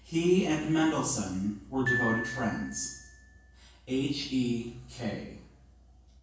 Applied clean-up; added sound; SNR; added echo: none; Piano; 10 dB; reverberation time 0.7 s.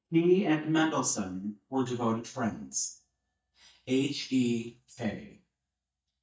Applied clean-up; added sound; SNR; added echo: neural mask model DeepFilterNet 3.